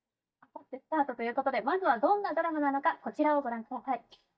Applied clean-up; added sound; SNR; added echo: neural mask model DeepFilterNet 3.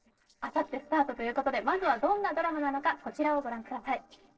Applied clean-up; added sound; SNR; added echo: neural separator model SepFormer DNS4.